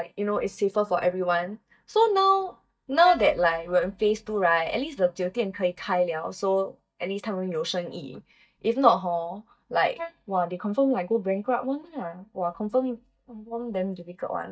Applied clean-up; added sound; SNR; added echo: neural mask model DeepFilterNet 3.